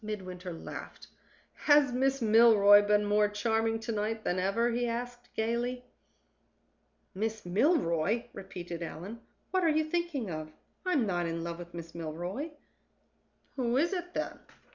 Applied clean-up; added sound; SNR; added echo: none; none; none; none.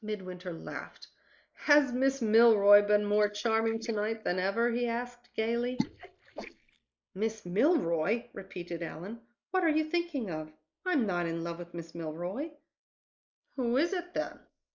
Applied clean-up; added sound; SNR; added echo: neural mask model Resemble Enhance denoiser.